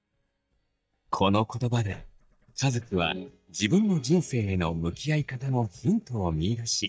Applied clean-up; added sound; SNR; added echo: neural mask model DeepFilterNet 3.